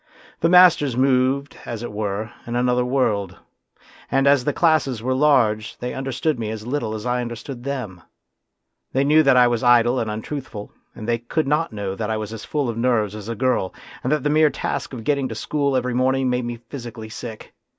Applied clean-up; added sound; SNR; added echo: none; none; none; none.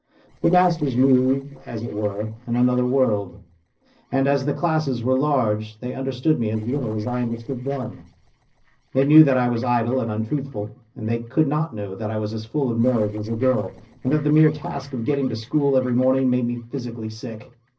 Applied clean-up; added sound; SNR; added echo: neural separator model SepFormer DNS4.